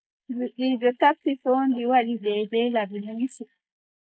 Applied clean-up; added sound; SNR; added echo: neural mask model Resemble Enhance denoiser.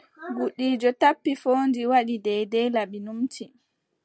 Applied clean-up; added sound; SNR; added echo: none; none; none; none.